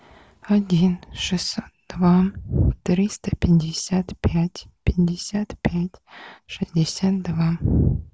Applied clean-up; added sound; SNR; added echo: none; none; none; none.